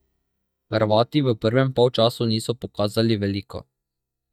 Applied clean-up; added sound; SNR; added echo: neural mask model DeepFilterNet 3.